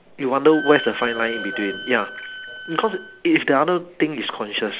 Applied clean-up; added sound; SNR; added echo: none; Wind instrument, woodwind instrument; 12 dB; none.